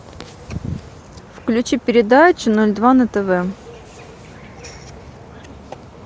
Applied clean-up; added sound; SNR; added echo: none; none; none; none.